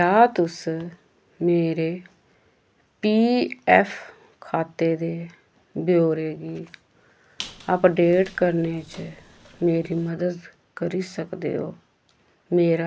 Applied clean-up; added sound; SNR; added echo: none; Squeak; 20 dB; none.